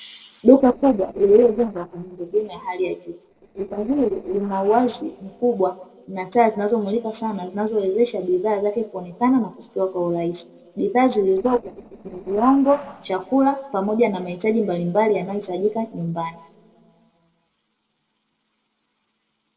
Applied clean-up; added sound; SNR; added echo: neural separator model SepFormer DNS4.